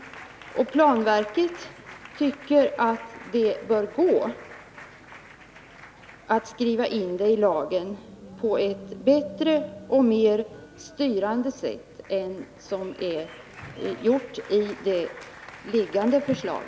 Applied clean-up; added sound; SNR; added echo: none; Applause; 20 dB; none.